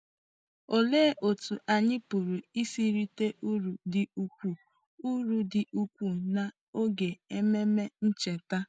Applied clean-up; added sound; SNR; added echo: none; none; none; none.